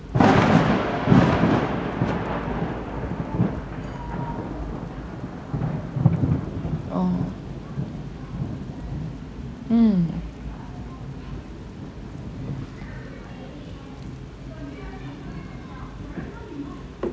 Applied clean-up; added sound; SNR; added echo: none; Thunder / Rain; -5 dB; none.